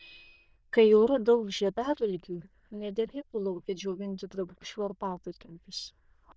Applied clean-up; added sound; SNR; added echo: neural diffusion model UNIVERSE++.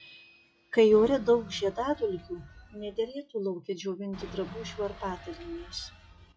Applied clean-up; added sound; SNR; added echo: classical method log-MMSE.